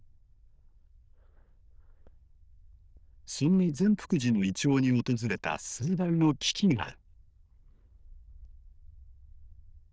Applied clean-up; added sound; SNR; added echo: neural diffusion model UNIVERSE++.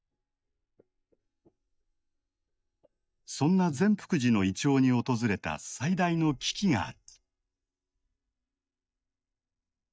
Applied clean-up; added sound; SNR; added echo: neural mask model DeepFilterNet 3.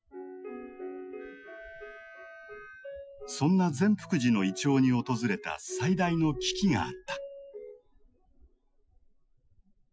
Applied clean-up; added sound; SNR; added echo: classical method Wiener filter.